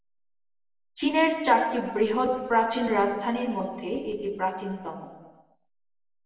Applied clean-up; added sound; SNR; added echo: none; none; none; reverberation time 1.2 s.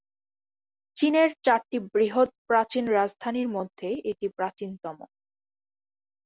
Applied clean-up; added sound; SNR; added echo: none; none; none; none.